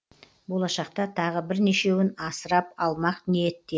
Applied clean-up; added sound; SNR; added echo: none; none; none; none.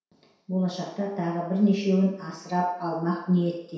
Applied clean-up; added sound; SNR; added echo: none; none; none; reverberation time 0.7 s.